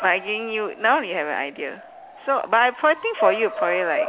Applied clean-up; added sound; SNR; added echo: none; Bark / Motor vehicle (road) / Siren; 8 dB; none.